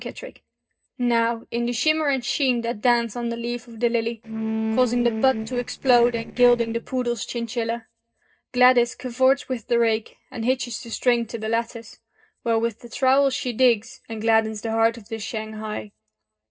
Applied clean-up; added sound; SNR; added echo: neural separator model SepFormer DNS4.